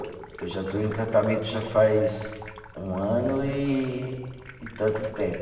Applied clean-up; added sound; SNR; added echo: none; Sink (filling or washing) / Water tap, faucet; 19 dB; reverberation time 1.3 s.